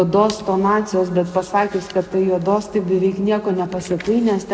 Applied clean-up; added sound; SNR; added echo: none; none; none; none.